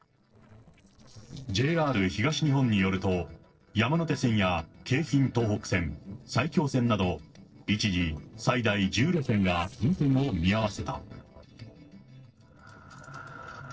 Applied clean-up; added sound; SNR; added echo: neural separator model SepFormer DNS4.